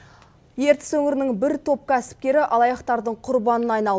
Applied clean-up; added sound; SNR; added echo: none; none; none; none.